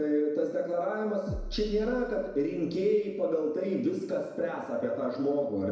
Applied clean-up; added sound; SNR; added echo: none; Bass drum; 12 dB; reverberation time 1.0 s.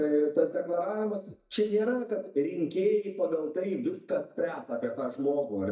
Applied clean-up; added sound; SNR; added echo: neural mask model DeepFilterNet 3.